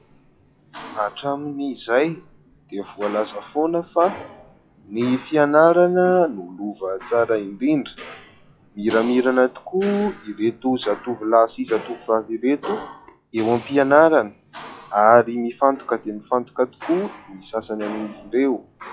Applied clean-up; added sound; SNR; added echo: classical method log-MMSE.